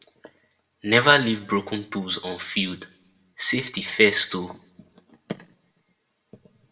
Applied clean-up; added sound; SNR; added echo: none; none; none; reverberation time 0.4 s.